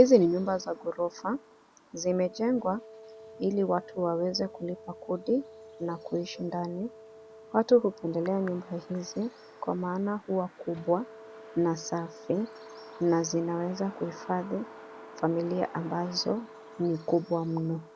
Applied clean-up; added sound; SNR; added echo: none; Bird vocalization, bird call, bird song + Wind instrument, woodwind instrument; 18 dB; none.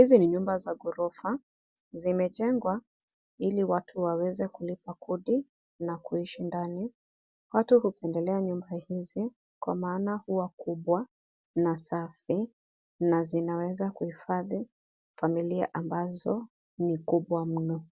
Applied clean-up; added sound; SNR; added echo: none; none; none; none.